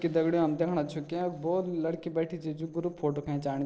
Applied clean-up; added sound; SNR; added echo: neural separator model SepFormer DNS4.